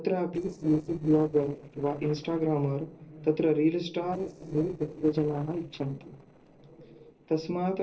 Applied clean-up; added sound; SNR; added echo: neural separator model SepFormer DNS4.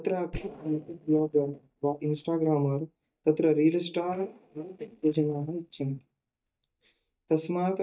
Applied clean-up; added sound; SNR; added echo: neural mask model DeepFilterNet 3.